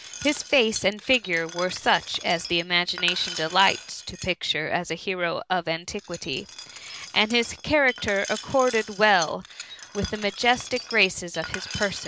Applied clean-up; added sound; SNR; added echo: none; Glass; 14 dB; none.